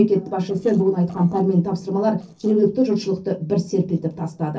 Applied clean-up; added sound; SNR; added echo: neural separator model SepFormer DNS4.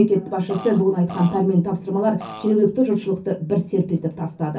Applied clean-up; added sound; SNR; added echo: none; Burping, eructation; 14 dB; reverberation time 0.3 s.